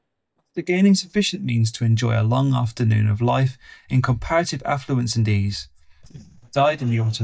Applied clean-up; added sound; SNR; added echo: neural mask model DeepFilterNet 3.